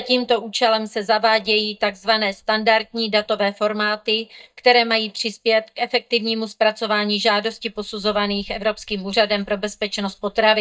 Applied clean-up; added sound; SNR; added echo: neural mask model DeepFilterNet 3.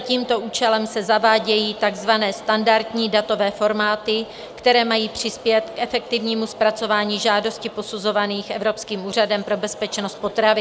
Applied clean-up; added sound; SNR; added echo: none; none; none; none.